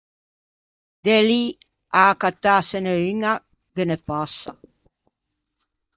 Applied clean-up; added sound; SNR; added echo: neural mask model DeepFilterNet 3.